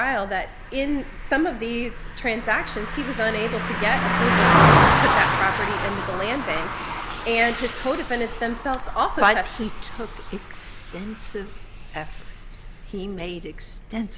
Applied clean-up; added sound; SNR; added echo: none; Car passing by; -1 dB; none.